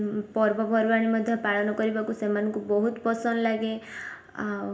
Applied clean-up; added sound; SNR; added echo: none; none; none; reverberation time 0.4 s.